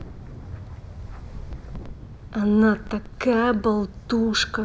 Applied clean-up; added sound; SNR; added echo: none; Wind; 13 dB; none.